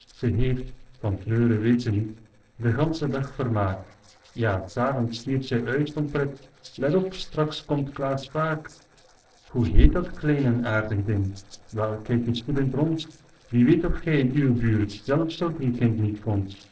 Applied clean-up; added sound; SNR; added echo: neural separator model SepFormer DNS4.